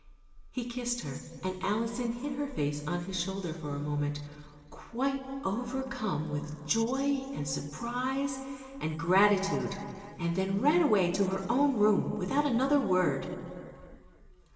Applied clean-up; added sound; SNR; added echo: none; none; none; reverberation time 2.4 s.